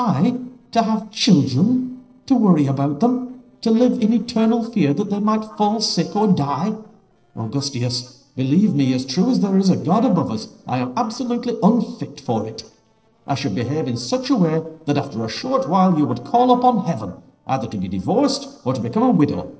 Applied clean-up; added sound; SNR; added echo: neural separator model SepFormer DNS4.